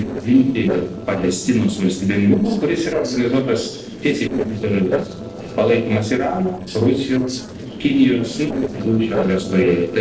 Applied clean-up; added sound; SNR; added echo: neural separator model SepFormer DNS4.